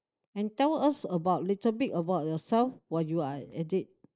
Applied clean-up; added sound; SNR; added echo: neural mask model Resemble Enhance denoiser.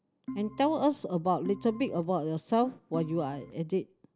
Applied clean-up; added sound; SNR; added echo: none; Organ; 15 dB; none.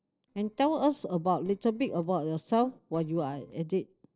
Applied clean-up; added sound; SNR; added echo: neural separator model SepFormer DNS4.